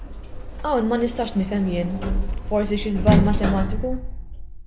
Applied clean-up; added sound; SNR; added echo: none; Sliding door; 0 dB; none.